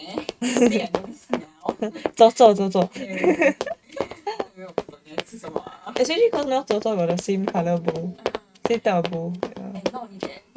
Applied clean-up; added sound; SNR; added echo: neural mask model RNNoise.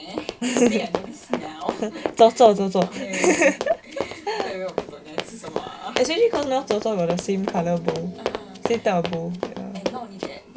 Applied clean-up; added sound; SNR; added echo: none; Run; 9 dB; none.